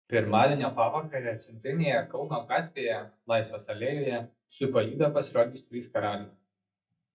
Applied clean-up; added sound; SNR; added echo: neural mask model DeepFilterNet 3.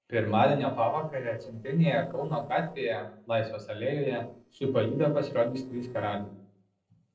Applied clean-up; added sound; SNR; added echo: neural separator model SepFormer DNS4.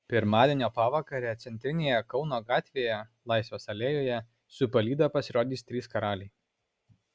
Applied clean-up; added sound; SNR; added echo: none; none; none; none.